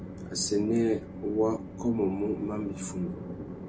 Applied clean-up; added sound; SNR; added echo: none; Train; 9 dB; none.